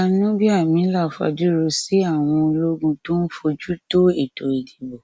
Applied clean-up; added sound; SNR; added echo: none; none; none; none.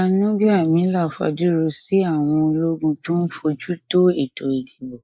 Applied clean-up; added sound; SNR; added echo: neural mask model Resemble Enhance denoiser.